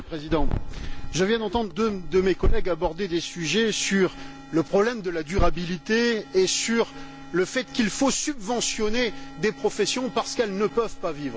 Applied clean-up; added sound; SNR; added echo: none; none; none; none.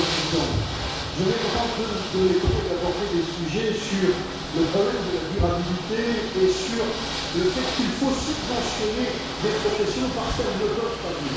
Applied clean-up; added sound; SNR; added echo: none; Ocean / Boat, Water vehicle; 6 dB; reverberation time 1.1 s.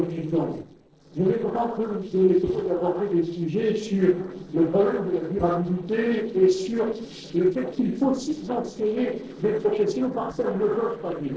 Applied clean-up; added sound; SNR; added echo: neural separator model SepFormer DNS4.